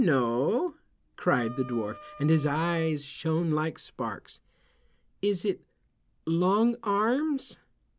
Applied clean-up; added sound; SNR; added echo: none; Wind instrument, woodwind instrument; 18 dB; none.